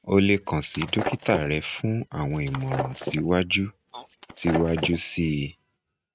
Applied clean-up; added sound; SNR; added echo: neural mask model RNNoise.